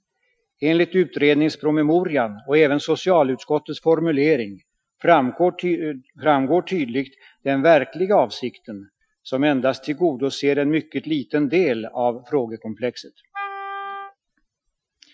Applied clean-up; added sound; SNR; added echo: classical method Wiener filter.